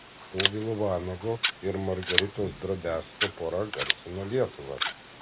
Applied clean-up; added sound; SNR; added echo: none; Scissors; 2 dB; none.